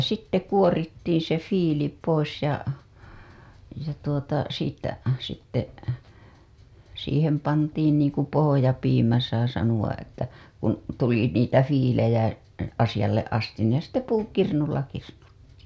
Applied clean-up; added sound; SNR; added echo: none; none; none; none.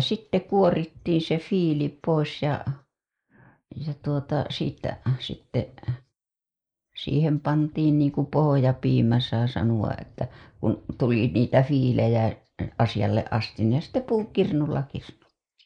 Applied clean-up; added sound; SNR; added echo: neural mask model Resemble Enhance denoiser.